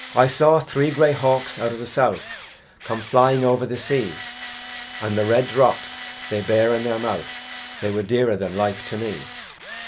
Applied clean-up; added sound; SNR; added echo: none; Tools; 14 dB; none.